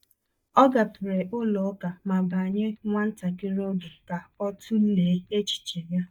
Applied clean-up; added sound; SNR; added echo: neural mask model DeepFilterNet 3.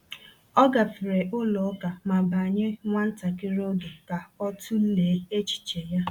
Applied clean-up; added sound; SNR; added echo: none; none; none; none.